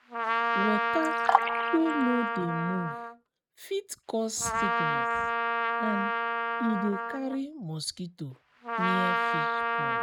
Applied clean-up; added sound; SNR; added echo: neural mask model RNNoise.